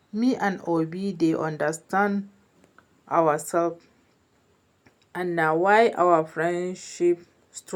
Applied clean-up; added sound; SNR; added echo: none; none; none; none.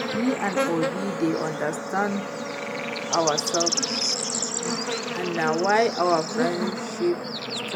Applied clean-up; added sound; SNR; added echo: none; Bird / Insect; 1 dB; none.